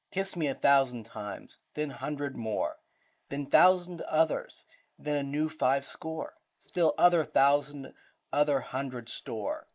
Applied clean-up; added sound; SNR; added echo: neural mask model Resemble Enhance denoiser.